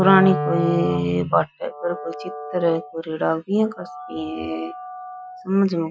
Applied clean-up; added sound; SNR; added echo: classical method Wiener filter.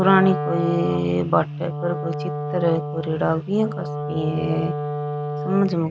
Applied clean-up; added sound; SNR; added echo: none; Wind instrument, woodwind instrument; 5 dB; none.